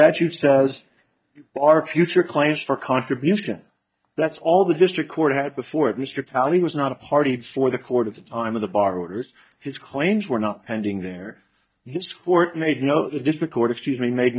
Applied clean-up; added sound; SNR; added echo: neural mask model DeepFilterNet 3.